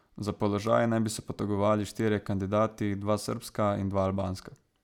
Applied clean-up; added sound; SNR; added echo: none; none; none; none.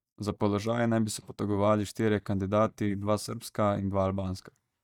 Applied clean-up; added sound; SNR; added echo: neural mask model DeepFilterNet 3.